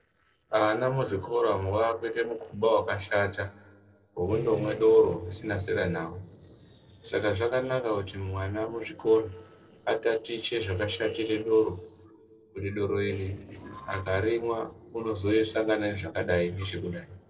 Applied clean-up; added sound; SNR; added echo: neural separator model SepFormer DNS4.